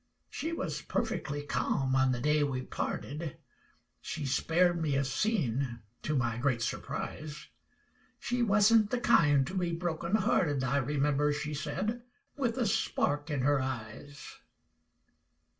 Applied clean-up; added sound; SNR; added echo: none; none; none; reverberation time 0.2 s.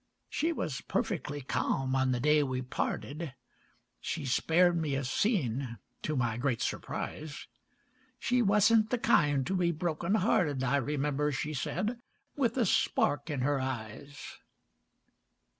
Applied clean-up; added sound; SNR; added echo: none; none; none; none.